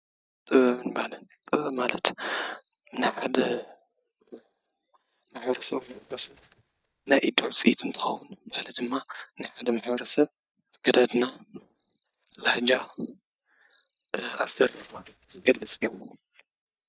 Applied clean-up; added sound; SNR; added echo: neural mask model DeepFilterNet 3.